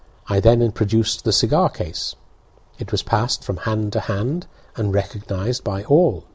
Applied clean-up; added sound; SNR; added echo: none; none; none; none.